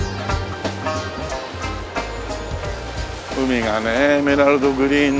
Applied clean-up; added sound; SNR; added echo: none; Aircraft; 14 dB; none.